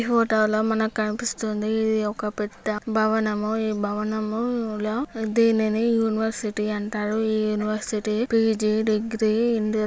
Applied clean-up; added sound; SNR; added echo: none; none; none; none.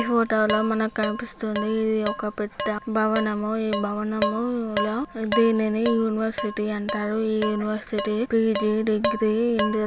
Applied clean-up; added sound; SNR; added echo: none; Dishes, pots, and pans; 6 dB; none.